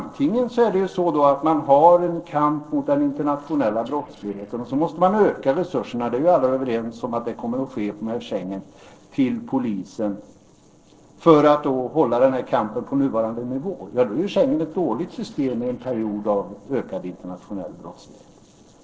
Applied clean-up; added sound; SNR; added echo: neural separator model SepFormer DNS4.